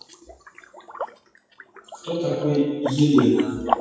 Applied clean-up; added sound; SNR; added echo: classical method WPE with log-MMSE.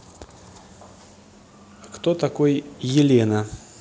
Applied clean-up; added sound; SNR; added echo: none; none; none; none.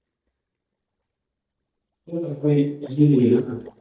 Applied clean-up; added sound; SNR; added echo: neural mask model DeepFilterNet 3.